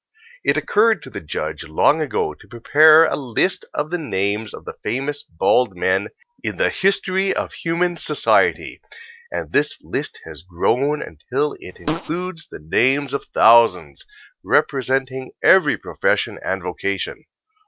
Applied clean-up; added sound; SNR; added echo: neural separator model SepFormer DNS4.